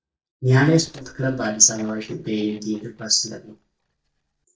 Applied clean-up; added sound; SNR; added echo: neural mask model DeepFilterNet 3.